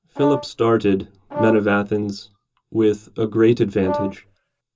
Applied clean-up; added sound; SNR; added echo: none; Brass instrument; 9 dB; reverberation time 0.2 s.